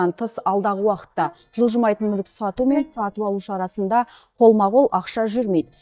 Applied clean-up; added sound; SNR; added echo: neural mask model DeepFilterNet 3.